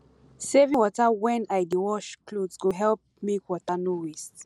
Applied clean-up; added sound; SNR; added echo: none; none; none; none.